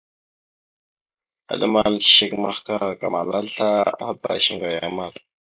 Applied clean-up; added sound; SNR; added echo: neural mask model Resemble Enhance denoiser.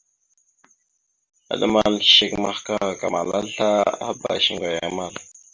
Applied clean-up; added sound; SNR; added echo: none; none; none; none.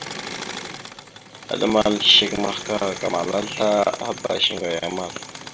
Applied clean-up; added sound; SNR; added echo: none; Engine / Mechanisms; 12 dB; none.